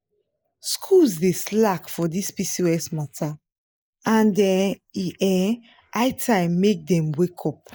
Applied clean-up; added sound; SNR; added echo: neural mask model Resemble Enhance denoiser.